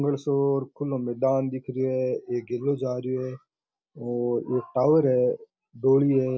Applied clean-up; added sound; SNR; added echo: none; none; none; none.